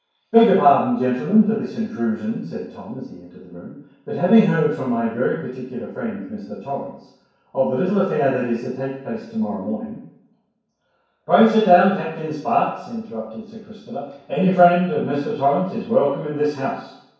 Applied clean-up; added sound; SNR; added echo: none; none; none; reverberation time 0.7 s.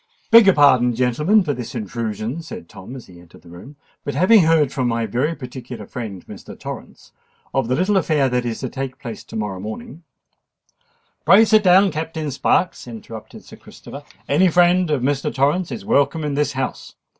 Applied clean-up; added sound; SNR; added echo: none; none; none; none.